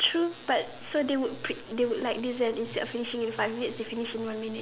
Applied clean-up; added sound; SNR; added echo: none; none; none; none.